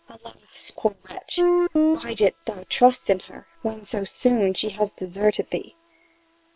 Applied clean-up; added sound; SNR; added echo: neural separator model SepFormer WHAM!.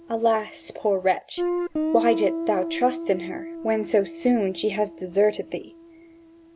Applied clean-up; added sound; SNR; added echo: none; Guitar; 7 dB; none.